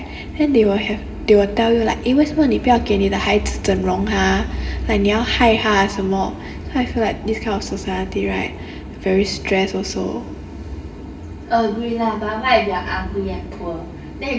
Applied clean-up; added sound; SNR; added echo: none; none; none; reverberation time 2.4 s.